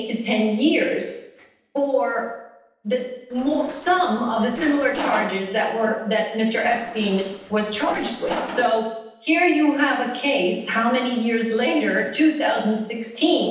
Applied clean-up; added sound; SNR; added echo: neural separator model SepFormer DNS4.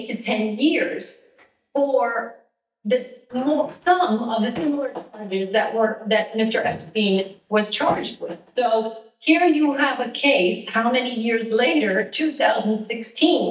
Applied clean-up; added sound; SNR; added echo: neural mask model DeepFilterNet 3.